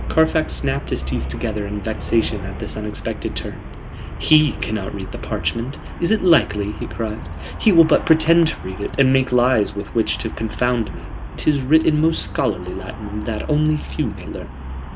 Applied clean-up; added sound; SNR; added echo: none; Traffic noise, roadway noise; 9 dB; none.